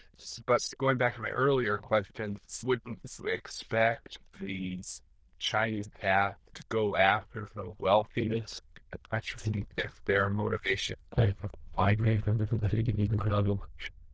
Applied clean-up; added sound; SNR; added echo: neural diffusion model UNIVERSE++.